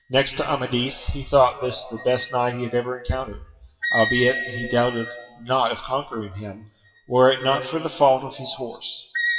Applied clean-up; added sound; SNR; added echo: classical method WPE with log-MMSE.